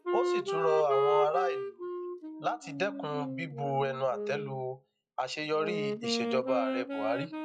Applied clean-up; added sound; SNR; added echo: classical method log-MMSE.